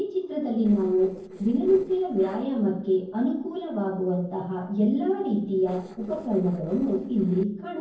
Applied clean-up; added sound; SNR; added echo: neural separator model SepFormer DNS4.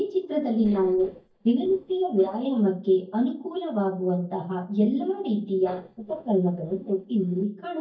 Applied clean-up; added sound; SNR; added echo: neural mask model DeepFilterNet 3.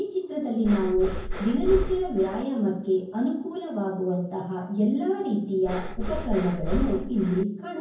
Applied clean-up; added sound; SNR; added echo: none; Breathing; 4 dB; reverberation time 0.9 s.